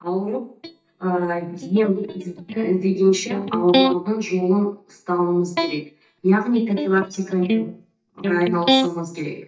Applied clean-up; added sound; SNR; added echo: neural mask model DeepFilterNet 3.